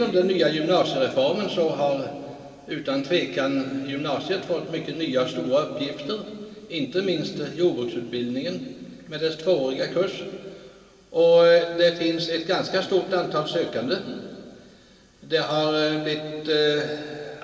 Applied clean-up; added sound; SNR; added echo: none; none; none; reverberation time 2.7 s.